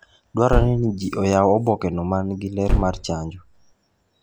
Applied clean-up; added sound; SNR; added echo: none; Gunshot, gunfire; 2 dB; none.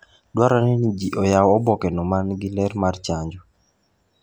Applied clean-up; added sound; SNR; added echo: none; none; none; none.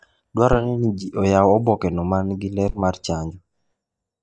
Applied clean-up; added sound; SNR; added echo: neural mask model DeepFilterNet 3.